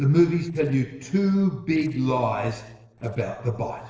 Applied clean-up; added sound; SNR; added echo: neural separator model SepFormer DNS4.